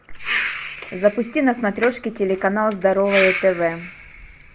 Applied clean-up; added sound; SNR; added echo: none; none; none; none.